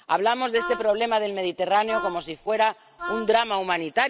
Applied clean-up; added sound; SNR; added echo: none; Wind instrument, woodwind instrument; 12 dB; none.